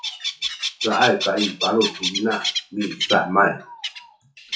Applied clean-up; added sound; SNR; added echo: classical method WPE with log-MMSE.